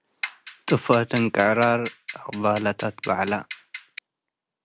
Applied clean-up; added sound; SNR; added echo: none; Clock; 9 dB; none.